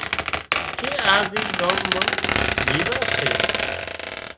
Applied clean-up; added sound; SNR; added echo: none; Squeak; -4 dB; none.